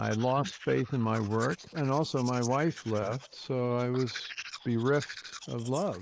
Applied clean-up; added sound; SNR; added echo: neural mask model Resemble Enhance denoiser.